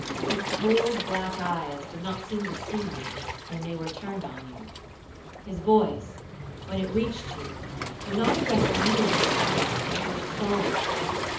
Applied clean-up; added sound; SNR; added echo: none; Waves, surf; 0 dB; reverberation time 0.7 s.